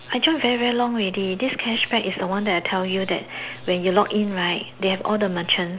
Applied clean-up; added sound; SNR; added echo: none; none; none; none.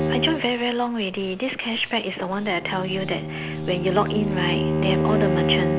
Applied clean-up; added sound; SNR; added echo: none; Bowed string instrument; 1 dB; none.